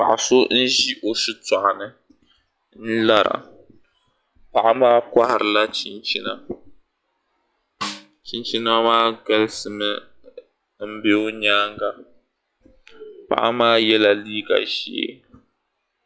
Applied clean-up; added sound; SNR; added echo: classical method log-MMSE.